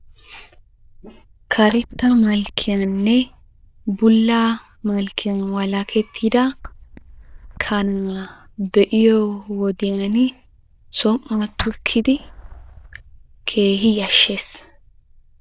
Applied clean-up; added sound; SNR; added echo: neural diffusion model UNIVERSE++.